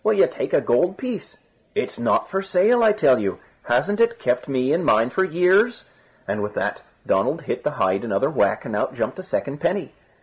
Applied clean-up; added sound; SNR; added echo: none; none; none; none.